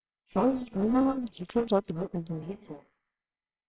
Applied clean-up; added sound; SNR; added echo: neural separator model SepFormer WHAMR!.